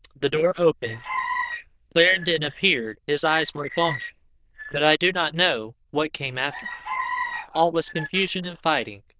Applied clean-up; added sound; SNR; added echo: neural diffusion model UNIVERSE++.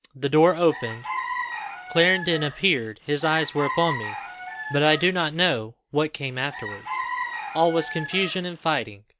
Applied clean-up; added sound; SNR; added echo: none; Chicken, rooster; 9 dB; none.